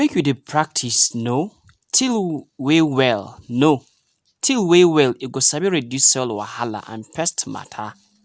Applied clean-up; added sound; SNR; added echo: none; none; none; none.